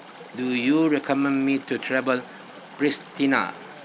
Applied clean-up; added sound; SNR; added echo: none; Chatter / Stream; 18 dB; none.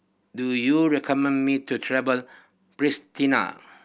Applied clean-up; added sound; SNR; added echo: none; none; none; none.